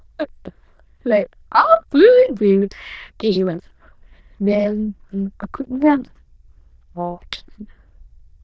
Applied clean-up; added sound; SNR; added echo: neural diffusion model UNIVERSE++.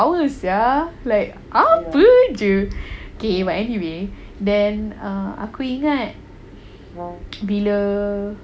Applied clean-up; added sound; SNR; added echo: none; Brass instrument; 16 dB; none.